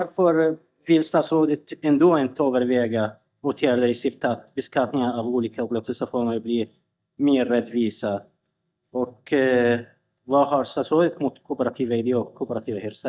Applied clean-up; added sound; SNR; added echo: neural mask model DeepFilterNet 3.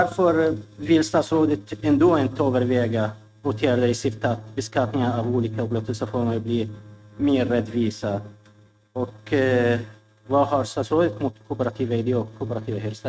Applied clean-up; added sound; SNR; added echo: neural mask model RNNoise.